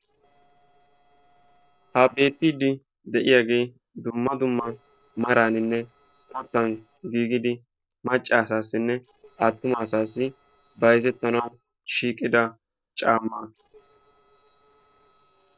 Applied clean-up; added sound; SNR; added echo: neural separator model SepFormer DNS4.